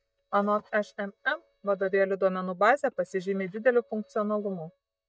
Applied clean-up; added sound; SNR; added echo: neural mask model DeepFilterNet 3.